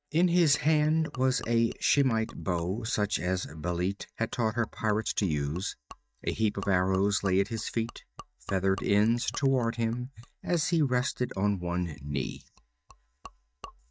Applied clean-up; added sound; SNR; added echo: neural mask model DeepFilterNet 3.